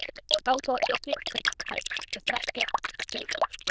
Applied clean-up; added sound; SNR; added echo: neural diffusion model UNIVERSE++.